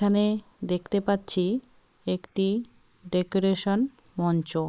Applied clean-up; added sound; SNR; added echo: neural mask model Resemble Enhance denoiser.